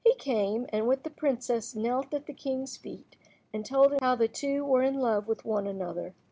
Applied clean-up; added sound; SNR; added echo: none; none; none; none.